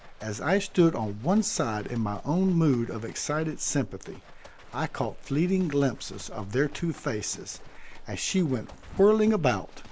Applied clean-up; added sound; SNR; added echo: none; Livestock, farm animals, working animals; 15 dB; none.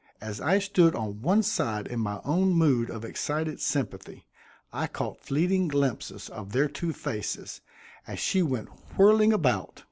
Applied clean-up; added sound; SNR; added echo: none; none; none; none.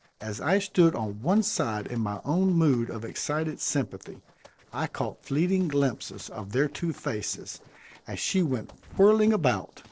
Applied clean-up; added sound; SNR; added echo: neural separator model SepFormer DNS4.